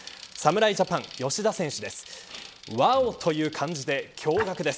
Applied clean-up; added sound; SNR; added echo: none; Bicycle; 20 dB; none.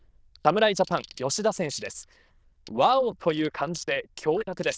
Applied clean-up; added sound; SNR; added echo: neural diffusion model UNIVERSE++.